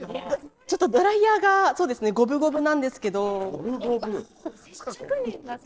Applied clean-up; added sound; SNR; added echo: neural separator model SepFormer DNS4.